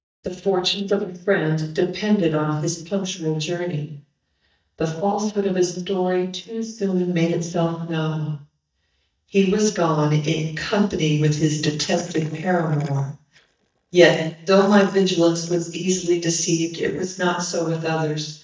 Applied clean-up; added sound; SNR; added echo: neural mask model DeepFilterNet 3.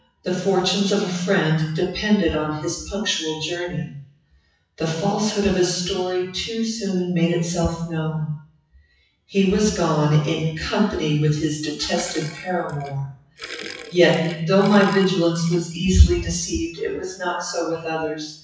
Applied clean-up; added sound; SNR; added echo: classical method WPE with log-MMSE.